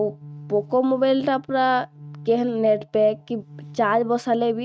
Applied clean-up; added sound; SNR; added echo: neural mask model RNNoise.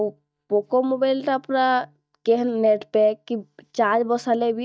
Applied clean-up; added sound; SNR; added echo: neural mask model DeepFilterNet 3.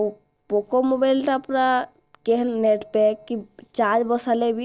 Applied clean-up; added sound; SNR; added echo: neural separator model SepFormer DNS4.